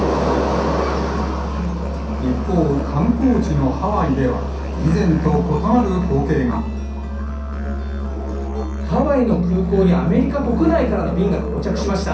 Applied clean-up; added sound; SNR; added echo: none; Musical instrument; 5 dB; reverberation time 0.6 s.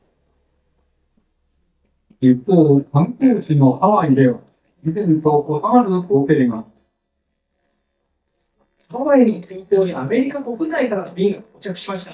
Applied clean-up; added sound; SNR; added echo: neural mask model DeepFilterNet 3.